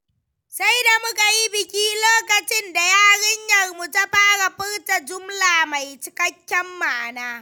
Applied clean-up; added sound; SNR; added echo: none; none; none; none.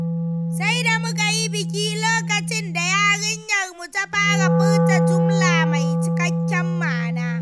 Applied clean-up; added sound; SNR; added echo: none; Wind instrument, woodwind instrument; -3 dB; none.